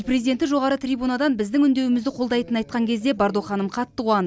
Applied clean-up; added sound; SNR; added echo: none; none; none; none.